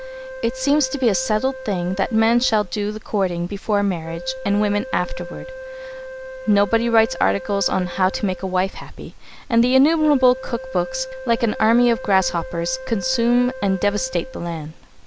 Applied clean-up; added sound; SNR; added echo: none; Wind instrument, woodwind instrument; 14 dB; none.